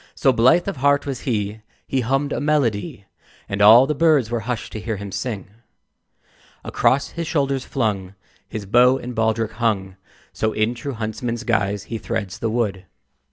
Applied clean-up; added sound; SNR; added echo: none; none; none; none.